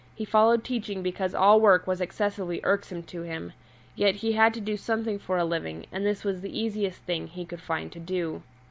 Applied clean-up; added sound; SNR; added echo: none; none; none; none.